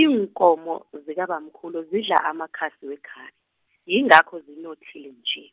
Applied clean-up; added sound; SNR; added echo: none; none; none; none.